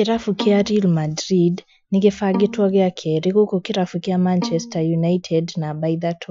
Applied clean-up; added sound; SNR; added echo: classical method Wiener filter.